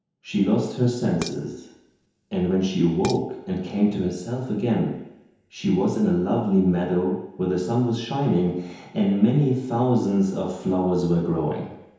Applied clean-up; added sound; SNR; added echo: none; Dishes, pots, and pans; 15 dB; reverberation time 1.0 s.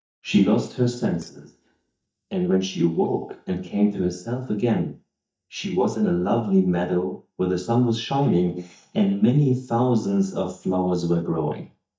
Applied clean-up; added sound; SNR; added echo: neural mask model DeepFilterNet 3.